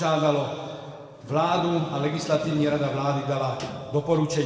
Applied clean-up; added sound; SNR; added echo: none; Sliding door; 15 dB; reverberation time 2.1 s.